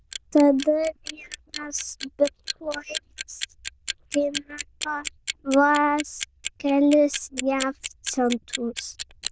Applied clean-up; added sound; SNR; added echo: neural diffusion model UNIVERSE++.